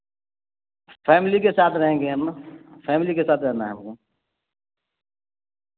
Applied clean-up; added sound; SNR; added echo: none; none; none; none.